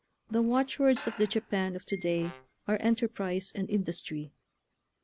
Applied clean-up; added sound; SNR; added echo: none; Brass instrument + Squeak / Screech; 19 dB; none.